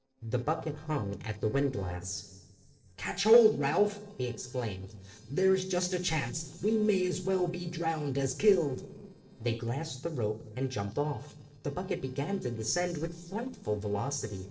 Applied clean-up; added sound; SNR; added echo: neural separator model SepFormer DNS4.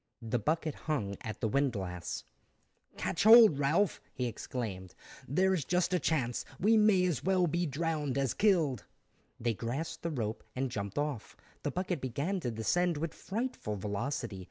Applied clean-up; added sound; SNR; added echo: none; none; none; none.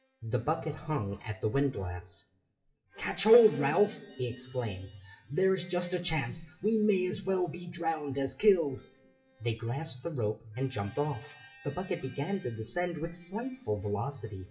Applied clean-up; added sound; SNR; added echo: classical method WPE with log-MMSE.